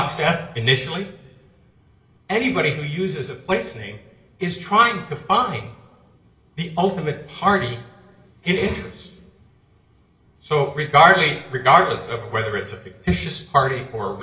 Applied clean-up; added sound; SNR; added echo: none; none; none; reverberation time 1.3 s.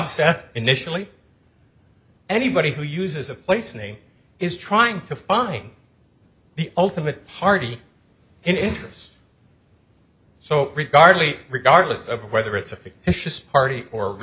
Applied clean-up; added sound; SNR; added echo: none; none; none; none.